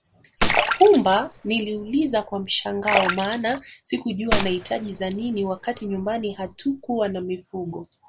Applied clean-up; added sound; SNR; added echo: none; Splash, splatter + Gunshot, gunfire; 4 dB; none.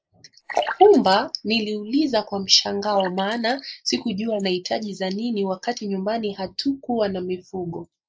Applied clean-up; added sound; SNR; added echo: neural mask model Resemble Enhance denoiser.